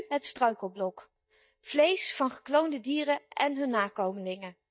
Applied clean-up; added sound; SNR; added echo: neural mask model DeepFilterNet 3.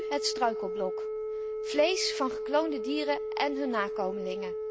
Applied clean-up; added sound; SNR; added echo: none; Telephone; 3 dB; none.